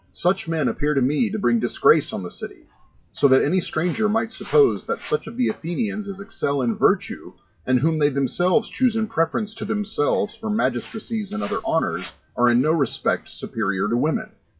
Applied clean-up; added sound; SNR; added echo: classical method WPE with log-MMSE.